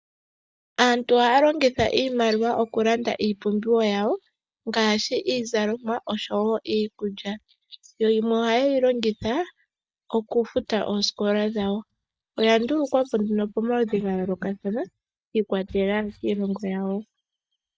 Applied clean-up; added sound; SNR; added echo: neural mask model DeepFilterNet 3.